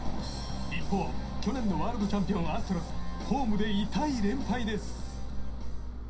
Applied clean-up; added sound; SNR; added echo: none; Engine; 0 dB; reverberation time 0.3 s.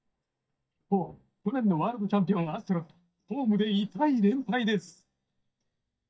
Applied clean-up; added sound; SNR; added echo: neural mask model DeepFilterNet 3.